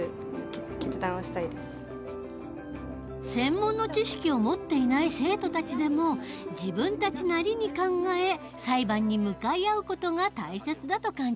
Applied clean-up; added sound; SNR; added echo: none; none; none; none.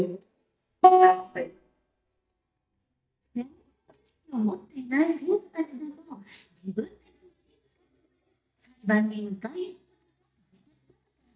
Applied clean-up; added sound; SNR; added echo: neural mask model DeepFilterNet 3.